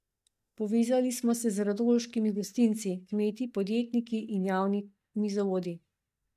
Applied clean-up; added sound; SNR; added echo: neural mask model DeepFilterNet 3.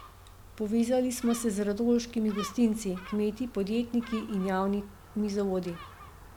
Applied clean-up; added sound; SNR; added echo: none; Gull, seagull; 18 dB; none.